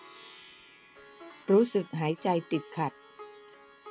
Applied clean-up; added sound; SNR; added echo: none; Plucked string instrument; 19 dB; none.